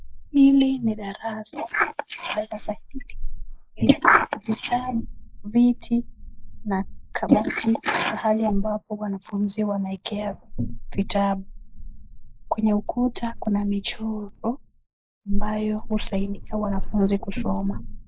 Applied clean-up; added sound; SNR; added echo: neural mask model Resemble Enhance denoiser.